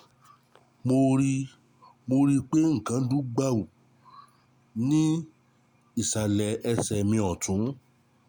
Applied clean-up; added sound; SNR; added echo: none; none; none; none.